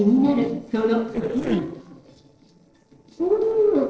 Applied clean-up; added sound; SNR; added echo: neural separator model SepFormer DNS4.